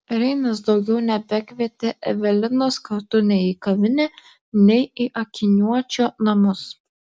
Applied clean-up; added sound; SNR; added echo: none; none; none; none.